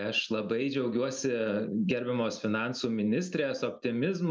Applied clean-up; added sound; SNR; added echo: none; none; none; none.